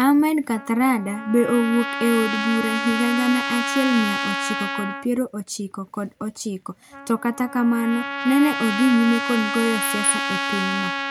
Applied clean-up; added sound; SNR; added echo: none; Trumpet; 6 dB; none.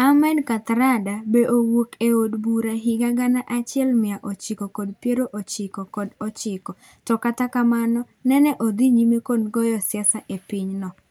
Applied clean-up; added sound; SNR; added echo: none; none; none; none.